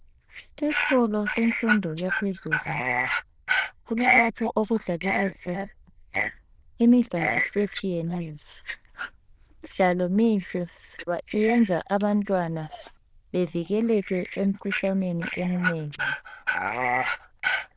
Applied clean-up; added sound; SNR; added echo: neural diffusion model UNIVERSE++.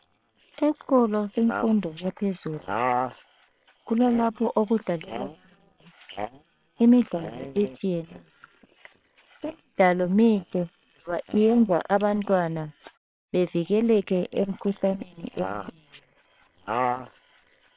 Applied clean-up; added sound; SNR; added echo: neural separator model SepFormer WHAM!.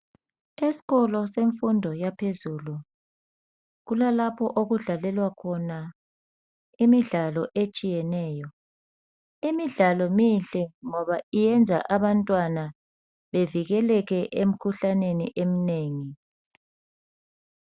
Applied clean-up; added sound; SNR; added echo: none; none; none; none.